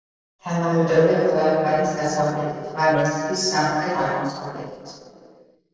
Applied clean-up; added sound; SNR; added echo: neural separator model SepFormer DNS4.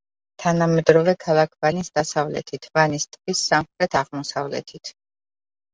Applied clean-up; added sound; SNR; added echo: none; none; none; none.